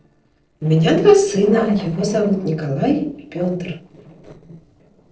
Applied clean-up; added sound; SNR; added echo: neural separator model SepFormer DNS4.